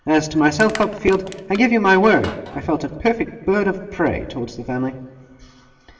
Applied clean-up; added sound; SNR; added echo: none; Crushing; 18 dB; reverberation time 2.0 s.